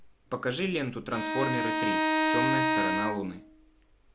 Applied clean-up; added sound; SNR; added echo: none; Bowed string instrument; -4 dB; none.